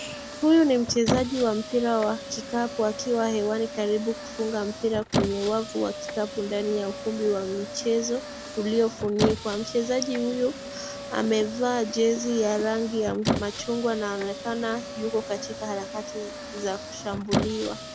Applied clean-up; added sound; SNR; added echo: none; Squeak; 7 dB; none.